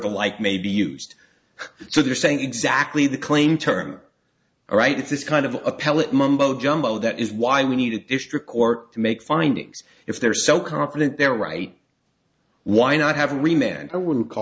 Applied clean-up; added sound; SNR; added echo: none; none; none; none.